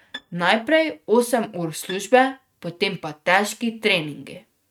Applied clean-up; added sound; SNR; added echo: neural mask model RNNoise.